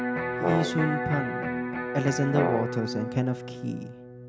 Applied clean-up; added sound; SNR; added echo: none; Brass instrument + Electric guitar; 1 dB; none.